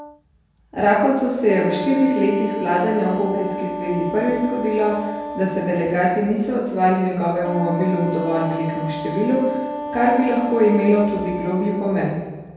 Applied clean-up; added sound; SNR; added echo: none; Wind instrument, woodwind instrument; 9 dB; reverberation time 1.2 s.